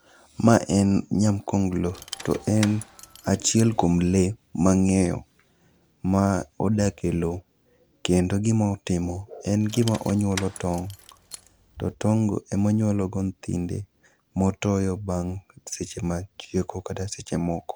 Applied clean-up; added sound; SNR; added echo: none; Rattle / Keys jangling; 17 dB; none.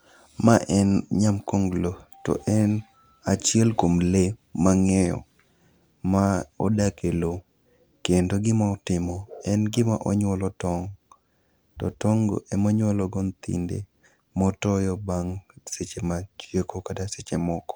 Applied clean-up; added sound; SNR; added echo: none; none; none; none.